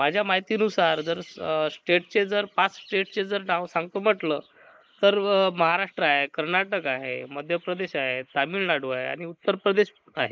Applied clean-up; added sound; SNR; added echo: neural mask model Resemble Enhance denoiser.